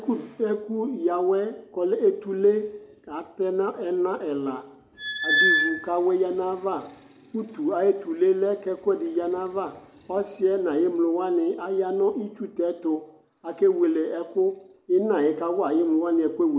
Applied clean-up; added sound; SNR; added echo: none; Squeak; -2 dB; none.